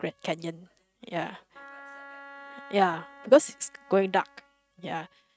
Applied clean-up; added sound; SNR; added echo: neural mask model RNNoise.